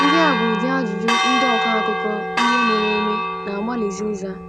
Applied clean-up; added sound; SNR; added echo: none; Church bell; -2 dB; none.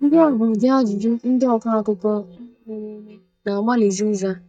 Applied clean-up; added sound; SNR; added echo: neural mask model DeepFilterNet 3.